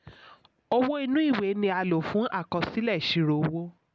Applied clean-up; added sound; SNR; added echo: none; none; none; none.